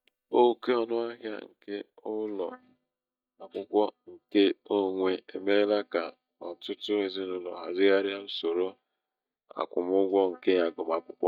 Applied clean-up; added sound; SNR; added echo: neural mask model DeepFilterNet 3.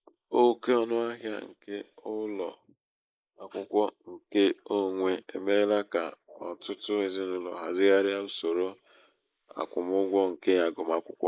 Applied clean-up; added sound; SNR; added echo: neural mask model Resemble Enhance denoiser.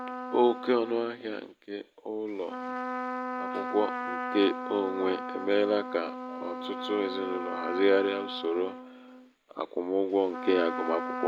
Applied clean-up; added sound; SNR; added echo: none; Trumpet; 7 dB; none.